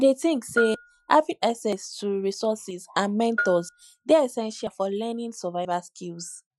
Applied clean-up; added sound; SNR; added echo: classical method Wiener filter.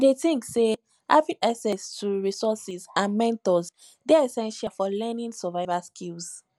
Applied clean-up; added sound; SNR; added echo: none; none; none; none.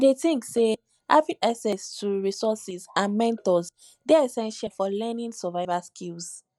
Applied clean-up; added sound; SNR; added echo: neural mask model DeepFilterNet 3.